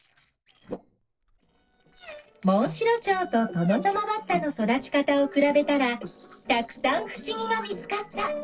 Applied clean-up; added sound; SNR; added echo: neural separator model SepFormer DNS4.